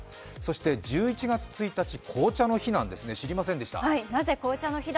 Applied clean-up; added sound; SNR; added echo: none; none; none; none.